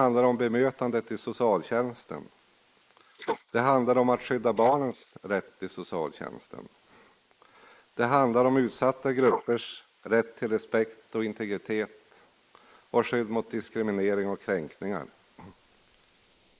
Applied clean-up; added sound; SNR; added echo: neural mask model Resemble Enhance denoiser.